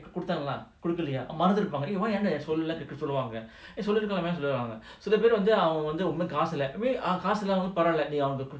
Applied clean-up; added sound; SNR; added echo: none; none; none; none.